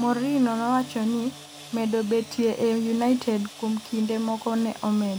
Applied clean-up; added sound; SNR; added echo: none; Piano + Sawing; 18 dB; none.